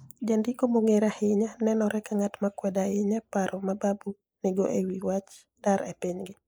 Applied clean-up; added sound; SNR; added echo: neural mask model Resemble Enhance denoiser.